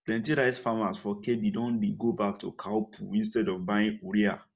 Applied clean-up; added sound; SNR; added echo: none; none; none; none.